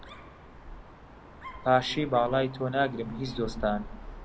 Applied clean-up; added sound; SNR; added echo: none; Dog; 13 dB; none.